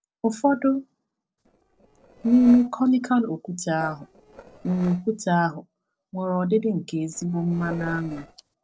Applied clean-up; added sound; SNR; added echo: neural separator model SepFormer DNS4.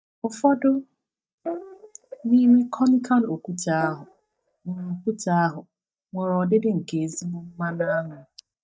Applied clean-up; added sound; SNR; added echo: neural mask model DeepFilterNet 3.